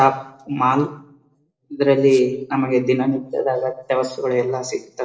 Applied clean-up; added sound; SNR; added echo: neural separator model SepFormer DNS4.